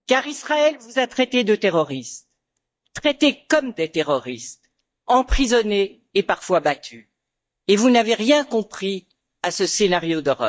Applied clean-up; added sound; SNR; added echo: neural mask model DeepFilterNet 3.